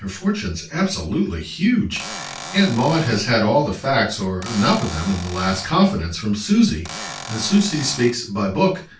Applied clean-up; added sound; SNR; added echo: none; Cupboard open or close / Door; 13 dB; reverberation time 0.3 s.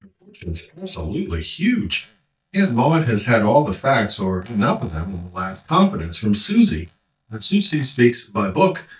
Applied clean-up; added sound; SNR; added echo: neural mask model DeepFilterNet 3.